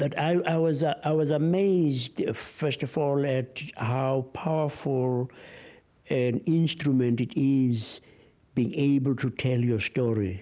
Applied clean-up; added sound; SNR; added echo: none; none; none; none.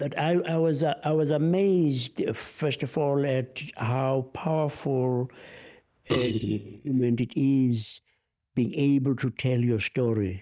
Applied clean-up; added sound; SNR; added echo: neural mask model DeepFilterNet 3.